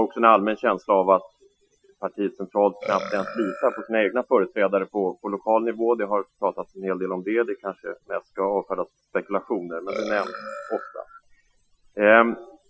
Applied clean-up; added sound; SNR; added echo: classical method Wiener filter.